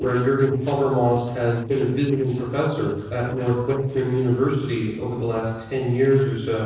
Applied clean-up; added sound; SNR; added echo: neural separator model SepFormer DNS4.